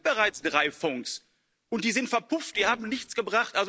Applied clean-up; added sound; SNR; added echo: neural separator model SepFormer DNS4.